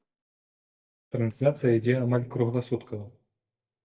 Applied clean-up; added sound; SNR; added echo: neural mask model DeepFilterNet 3.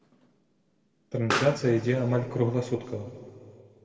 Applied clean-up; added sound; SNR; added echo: none; Explosion; 9 dB; reverberation time 2.1 s.